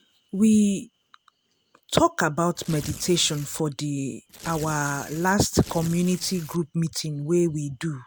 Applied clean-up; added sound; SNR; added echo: none; Tearing; 16 dB; none.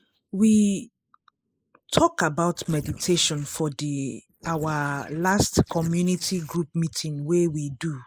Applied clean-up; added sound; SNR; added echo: neural mask model Resemble Enhance denoiser.